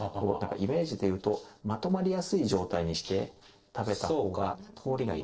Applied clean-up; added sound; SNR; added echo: neural separator model SepFormer DNS4.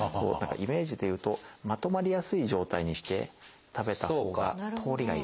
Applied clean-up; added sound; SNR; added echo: none; none; none; none.